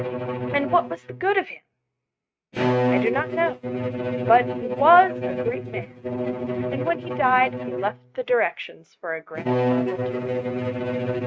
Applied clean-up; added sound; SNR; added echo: neural mask model RNNoise.